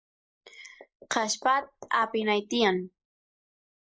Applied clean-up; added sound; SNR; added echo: neural mask model Resemble Enhance denoiser.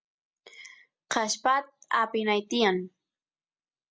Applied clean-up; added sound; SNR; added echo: none; none; none; none.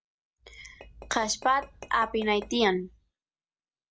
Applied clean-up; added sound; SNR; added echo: none; Tap / Glass; 18 dB; none.